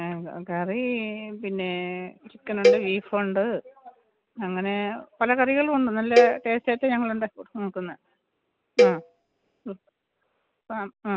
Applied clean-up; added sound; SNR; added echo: none; Cowbell; -2 dB; none.